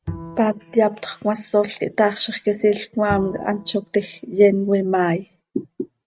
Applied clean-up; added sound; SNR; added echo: neural mask model RNNoise.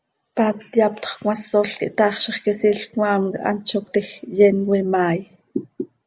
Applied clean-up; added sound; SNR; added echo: none; none; none; none.